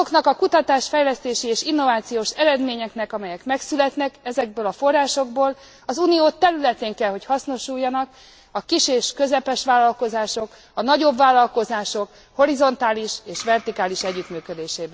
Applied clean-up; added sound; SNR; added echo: none; none; none; none.